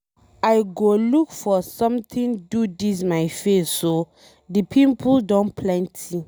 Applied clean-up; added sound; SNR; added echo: none; none; none; none.